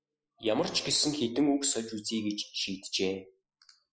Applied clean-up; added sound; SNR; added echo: classical method Wiener filter.